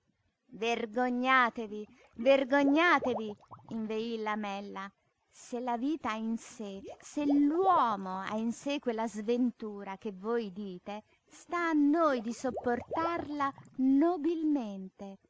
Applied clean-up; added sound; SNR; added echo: neural mask model Resemble Enhance denoiser.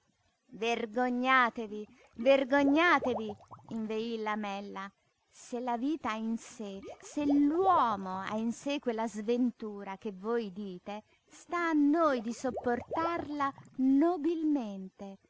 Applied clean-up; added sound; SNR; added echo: none; Water / Liquid; 16 dB; none.